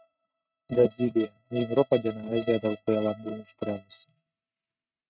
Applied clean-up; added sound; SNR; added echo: neural mask model RNNoise.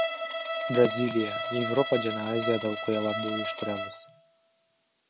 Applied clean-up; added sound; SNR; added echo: none; Bowed string instrument; 4 dB; none.